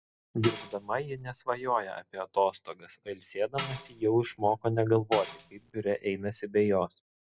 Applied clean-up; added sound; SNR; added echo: none; Tambourine; 13 dB; none.